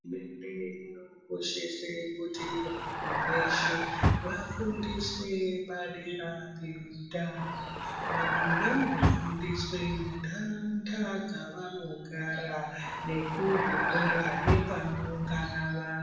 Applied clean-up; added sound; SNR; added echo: none; Vehicle; -3 dB; reverberation time 1.1 s.